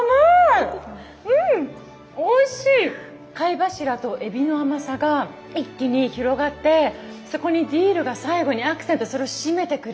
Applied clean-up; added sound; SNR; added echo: none; none; none; none.